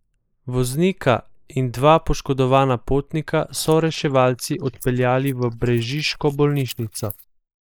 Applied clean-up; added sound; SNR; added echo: neural mask model Resemble Enhance denoiser.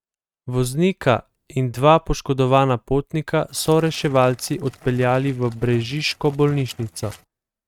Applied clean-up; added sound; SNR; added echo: neural mask model RNNoise.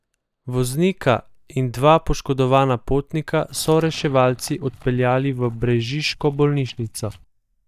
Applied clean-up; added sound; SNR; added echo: neural mask model DeepFilterNet 3.